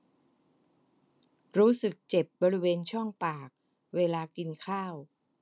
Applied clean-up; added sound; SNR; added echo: none; none; none; none.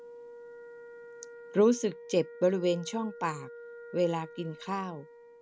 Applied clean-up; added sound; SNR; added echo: none; Wind instrument, woodwind instrument; 16 dB; none.